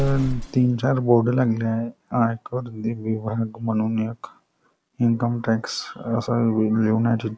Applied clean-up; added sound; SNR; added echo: none; Explosion; 15 dB; none.